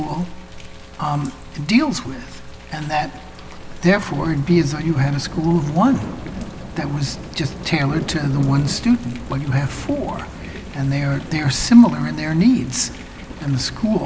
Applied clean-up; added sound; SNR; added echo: none; Thunder / Rain; 13 dB; none.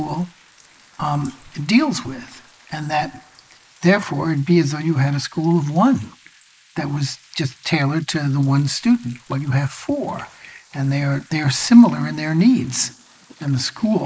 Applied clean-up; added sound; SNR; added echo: neural mask model Resemble Enhance denoiser.